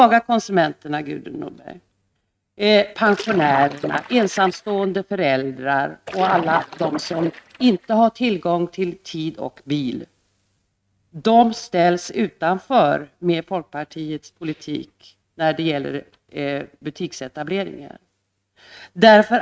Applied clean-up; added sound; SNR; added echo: neural mask model RNNoise.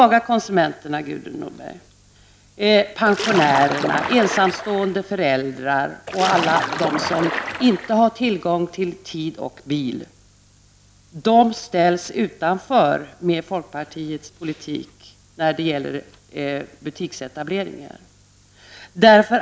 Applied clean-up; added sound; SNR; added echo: none; Splash, splatter; 5 dB; none.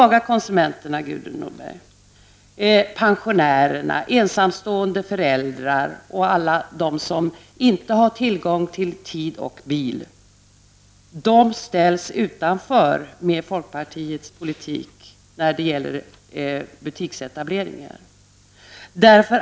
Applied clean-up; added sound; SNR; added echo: none; none; none; none.